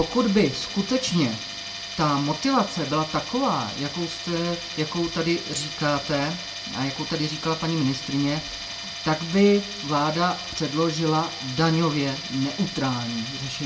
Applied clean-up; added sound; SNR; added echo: none; Tools; 9 dB; reverberation time 0.2 s.